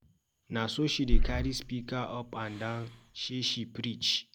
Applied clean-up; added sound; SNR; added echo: none; Breathing; -3 dB; none.